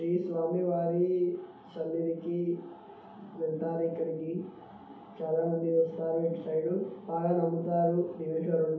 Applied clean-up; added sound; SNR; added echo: none; none; none; reverberation time 2.2 s.